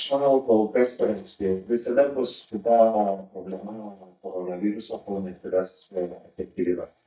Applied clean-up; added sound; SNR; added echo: neural mask model DeepFilterNet 3.